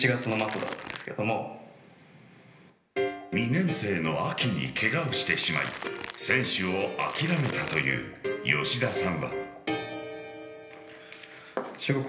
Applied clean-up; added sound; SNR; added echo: none; Crackle; 11 dB; reverberation time 1.4 s.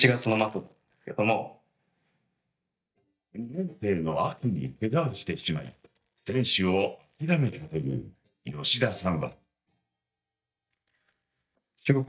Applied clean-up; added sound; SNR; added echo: neural mask model DeepFilterNet 3.